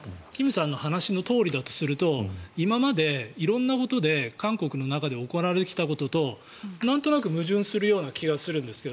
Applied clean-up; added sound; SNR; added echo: none; none; none; none.